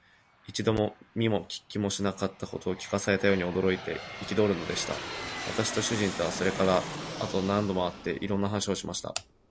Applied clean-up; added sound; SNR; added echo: none; Aircraft; 11 dB; none.